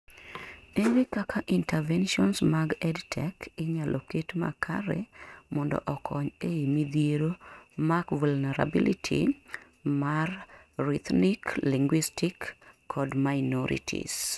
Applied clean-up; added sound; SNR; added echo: neural mask model RNNoise.